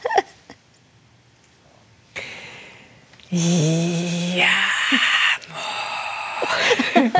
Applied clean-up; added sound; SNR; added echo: none; none; none; none.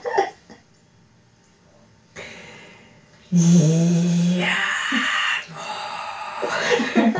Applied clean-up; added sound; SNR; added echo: none; none; none; reverberation time 0.2 s.